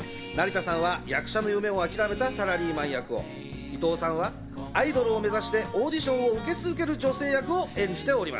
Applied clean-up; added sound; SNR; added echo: none; none; none; none.